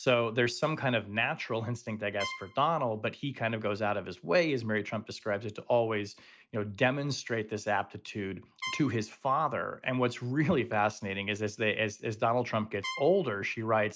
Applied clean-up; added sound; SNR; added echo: none; Trumpet; 12 dB; none.